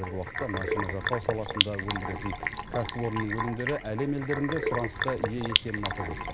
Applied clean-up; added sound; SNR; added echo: none; Sink (filling or washing); 0 dB; none.